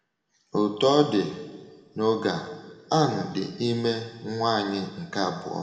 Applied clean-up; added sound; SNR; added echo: none; none; none; reverberation time 1.3 s.